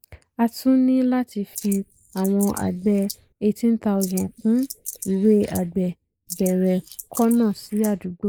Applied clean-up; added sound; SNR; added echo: neural mask model Resemble Enhance denoiser.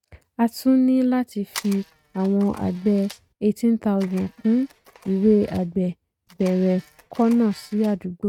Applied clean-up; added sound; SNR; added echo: neural mask model RNNoise.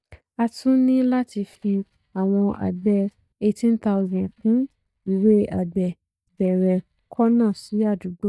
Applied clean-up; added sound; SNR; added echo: neural mask model DeepFilterNet 3.